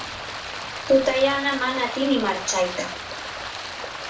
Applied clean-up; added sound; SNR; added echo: none; Stream; 8 dB; reverberation time 0.3 s.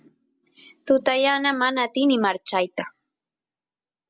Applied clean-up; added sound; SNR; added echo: none; none; none; none.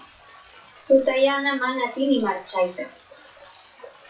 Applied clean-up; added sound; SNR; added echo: classical method WPE with log-MMSE.